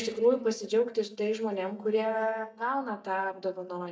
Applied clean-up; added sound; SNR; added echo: neural mask model DeepFilterNet 3.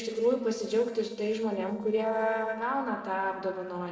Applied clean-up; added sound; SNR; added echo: neural separator model SepFormer DNS4.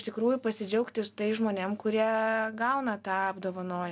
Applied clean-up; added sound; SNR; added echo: none; none; none; none.